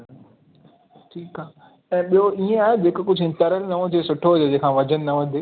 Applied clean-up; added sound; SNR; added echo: none; none; none; none.